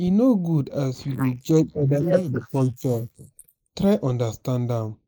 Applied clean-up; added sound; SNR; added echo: neural mask model Resemble Enhance denoiser.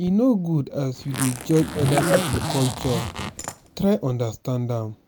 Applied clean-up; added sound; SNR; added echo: none; Zipper (clothing); 5 dB; none.